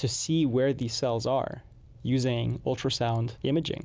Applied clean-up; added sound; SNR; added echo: none; none; none; none.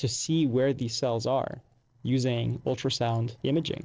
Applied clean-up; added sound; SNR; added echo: neural separator model SepFormer DNS4.